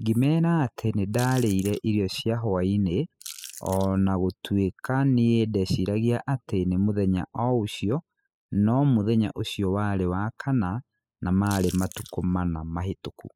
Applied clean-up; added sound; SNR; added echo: classical method spectral subtraction.